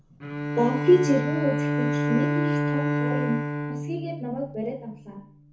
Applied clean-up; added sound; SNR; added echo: none; Bowed string instrument; 0 dB; reverberation time 0.7 s.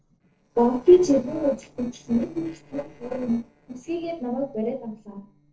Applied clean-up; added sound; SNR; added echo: neural separator model SepFormer DNS4.